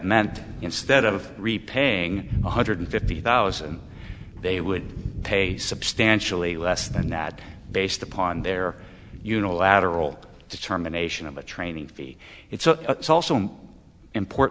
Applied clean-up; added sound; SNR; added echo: none; Thunder; 11 dB; none.